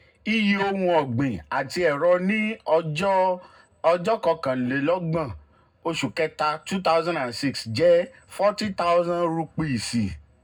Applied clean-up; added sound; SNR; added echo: none; none; none; reverberation time 0.3 s.